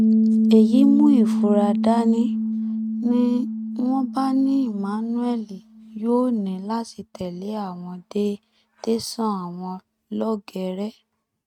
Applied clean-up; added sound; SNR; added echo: neural mask model RNNoise.